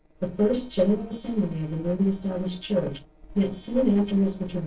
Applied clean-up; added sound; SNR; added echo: neural separator model SepFormer DNS4.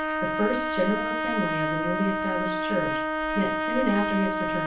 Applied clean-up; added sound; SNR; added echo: none; Trumpet; -1 dB; reverberation time 0.3 s.